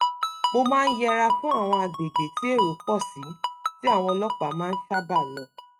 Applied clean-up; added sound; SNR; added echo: neural mask model RNNoise.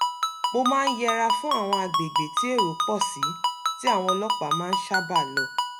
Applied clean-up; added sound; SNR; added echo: none; Ringtone; -2 dB; none.